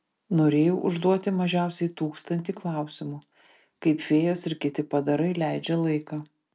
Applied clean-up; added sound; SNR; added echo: none; none; none; none.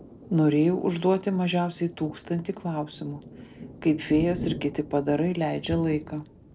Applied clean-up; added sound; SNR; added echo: none; Thunder; 14 dB; none.